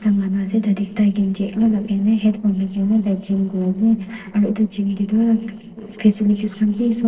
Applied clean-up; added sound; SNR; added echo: neural separator model SepFormer DNS4.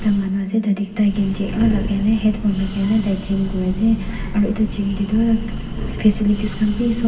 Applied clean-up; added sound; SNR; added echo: none; Breathing; 7 dB; reverberation time 2.5 s.